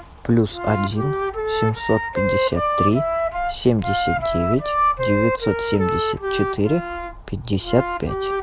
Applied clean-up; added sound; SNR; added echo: none; Wind instrument, woodwind instrument; 1 dB; none.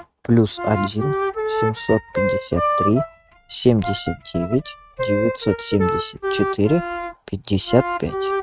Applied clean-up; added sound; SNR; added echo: neural mask model RNNoise.